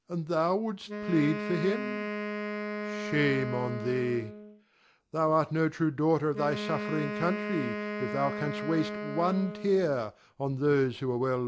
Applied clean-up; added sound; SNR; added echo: none; Wind instrument, woodwind instrument; 7 dB; none.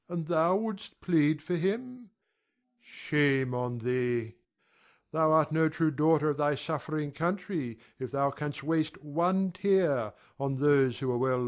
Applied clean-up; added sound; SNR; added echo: none; none; none; none.